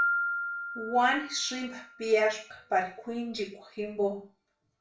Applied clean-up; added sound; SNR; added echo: none; Piano; 6 dB; reverberation time 0.3 s.